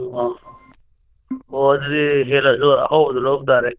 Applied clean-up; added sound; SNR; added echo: neural diffusion model UNIVERSE++.